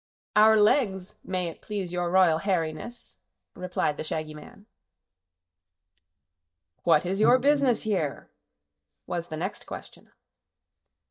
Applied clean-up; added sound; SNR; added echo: neural mask model DeepFilterNet 3.